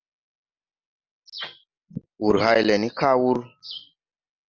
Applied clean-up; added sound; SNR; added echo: none; none; none; none.